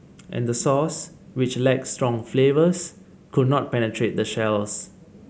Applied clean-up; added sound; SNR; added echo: none; none; none; none.